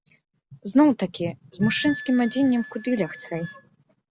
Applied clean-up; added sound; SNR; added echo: none; Wind instrument, woodwind instrument; 17 dB; none.